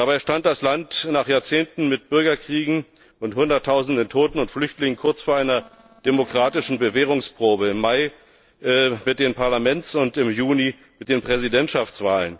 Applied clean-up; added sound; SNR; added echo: neural separator model SepFormer DNS4.